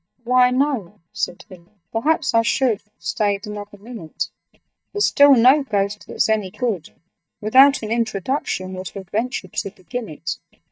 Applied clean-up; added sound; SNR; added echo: neural mask model DeepFilterNet 3.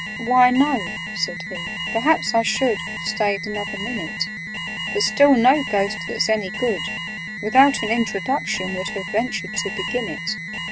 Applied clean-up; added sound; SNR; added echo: none; Alarm; 7 dB; none.